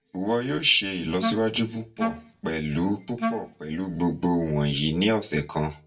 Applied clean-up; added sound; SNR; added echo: none; Wind instrument, woodwind instrument; 5 dB; reverberation time 0.2 s.